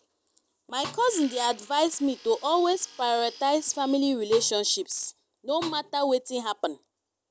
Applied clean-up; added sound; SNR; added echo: none; Tools + Snare drum; 19 dB; none.